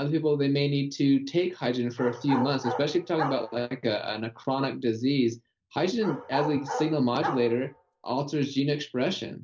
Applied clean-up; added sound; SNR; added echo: none; Bark; 9 dB; none.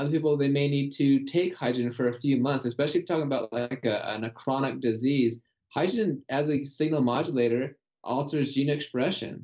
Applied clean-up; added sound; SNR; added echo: none; none; none; none.